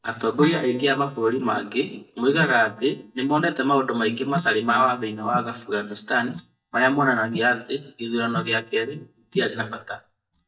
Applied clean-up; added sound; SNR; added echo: neural mask model DeepFilterNet 3.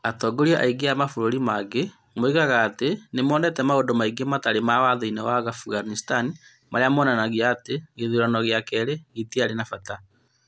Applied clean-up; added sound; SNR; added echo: none; none; none; none.